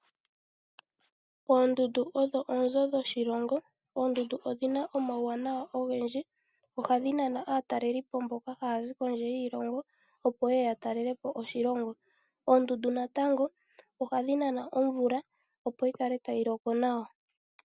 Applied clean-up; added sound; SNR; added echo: none; none; none; none.